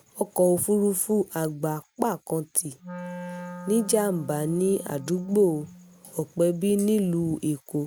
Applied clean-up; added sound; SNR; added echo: none; Wind instrument, woodwind instrument; 14 dB; none.